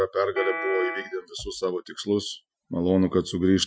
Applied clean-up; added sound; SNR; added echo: classical method Wiener filter.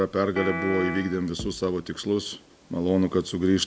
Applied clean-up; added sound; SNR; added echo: none; Piano; 7 dB; none.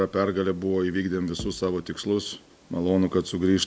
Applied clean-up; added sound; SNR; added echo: none; none; none; none.